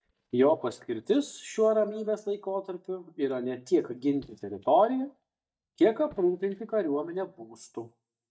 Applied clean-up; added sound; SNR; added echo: neural mask model DeepFilterNet 3.